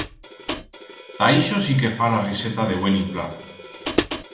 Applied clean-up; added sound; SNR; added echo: none; Hi-hat; 9 dB; reverberation time 0.7 s.